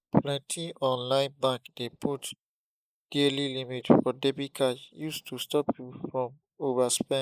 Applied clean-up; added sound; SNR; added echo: neural mask model Resemble Enhance denoiser.